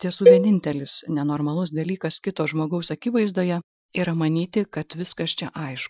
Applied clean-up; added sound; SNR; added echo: classical method Wiener filter.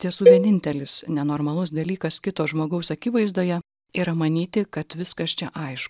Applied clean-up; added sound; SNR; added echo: none; Cowbell; -4 dB; none.